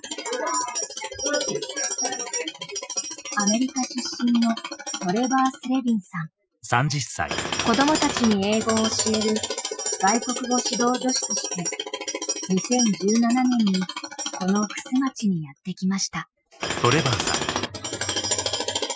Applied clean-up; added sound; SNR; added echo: classical method Wiener filter.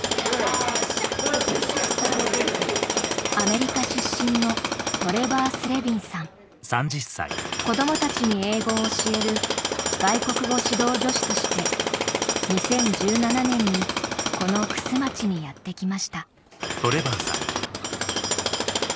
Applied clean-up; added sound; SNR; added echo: none; Tools; 0 dB; none.